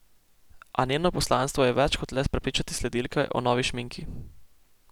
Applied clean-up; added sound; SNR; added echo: none; none; none; none.